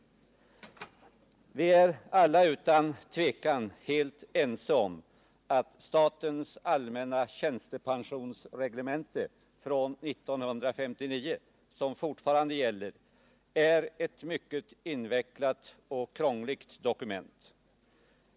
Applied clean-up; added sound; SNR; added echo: none; none; none; none.